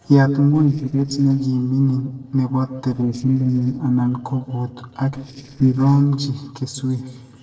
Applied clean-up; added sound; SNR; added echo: neural separator model SepFormer DNS4.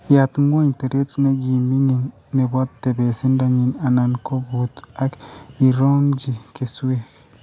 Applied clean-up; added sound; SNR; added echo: none; none; none; none.